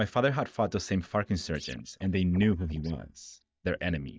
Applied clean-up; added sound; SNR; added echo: neural mask model DeepFilterNet 3.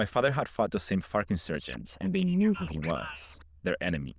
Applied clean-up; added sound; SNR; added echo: neural diffusion model UNIVERSE++.